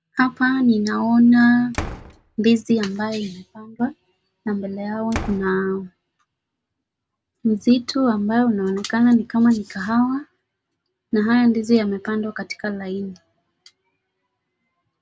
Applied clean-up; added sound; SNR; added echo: none; Slam; 16 dB; none.